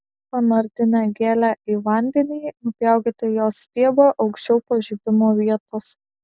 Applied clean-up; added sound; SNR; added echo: none; none; none; none.